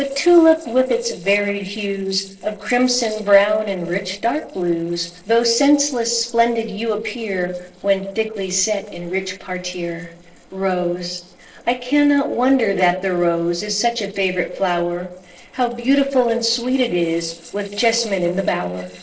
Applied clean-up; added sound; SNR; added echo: neural separator model SepFormer DNS4.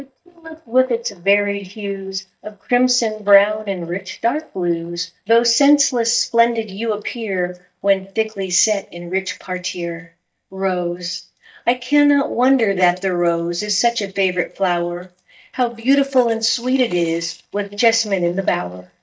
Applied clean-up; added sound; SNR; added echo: neural mask model DeepFilterNet 3.